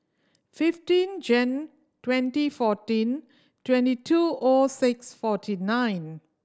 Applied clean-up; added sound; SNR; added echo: none; none; none; none.